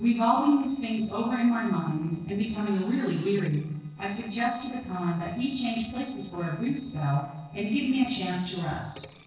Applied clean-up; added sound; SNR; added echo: neural separator model SepFormer DNS4.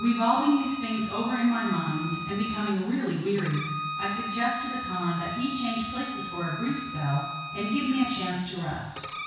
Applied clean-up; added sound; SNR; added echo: none; Bowed string instrument; 8 dB; reverberation time 1.1 s.